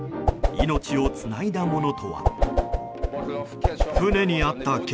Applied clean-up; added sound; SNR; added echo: none; Whoosh, swoosh, swish; 0 dB; none.